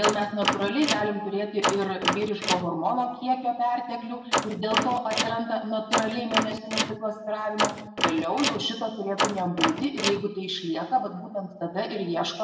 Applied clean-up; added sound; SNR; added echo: none; Door; 1 dB; reverberation time 1.0 s.